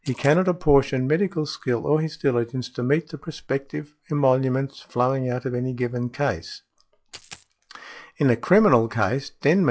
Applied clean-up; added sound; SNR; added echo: classical method log-MMSE.